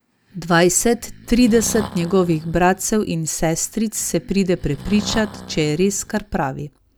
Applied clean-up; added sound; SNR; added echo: none; Breathing; 17 dB; none.